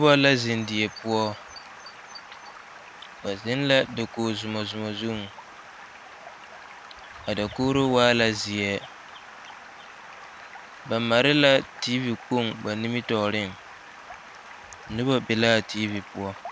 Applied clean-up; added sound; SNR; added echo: none; Stream; 17 dB; none.